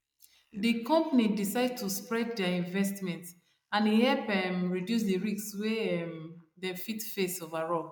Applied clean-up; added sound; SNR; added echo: neural mask model Resemble Enhance denoiser.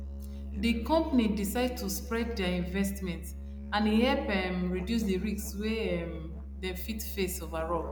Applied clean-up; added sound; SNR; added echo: none; Musical instrument; 8 dB; none.